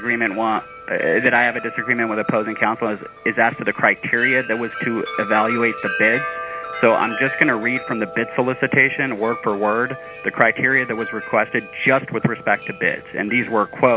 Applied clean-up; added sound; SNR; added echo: none; Wind chime; 11 dB; none.